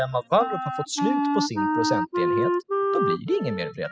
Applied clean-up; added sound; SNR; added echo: classical method spectral subtraction.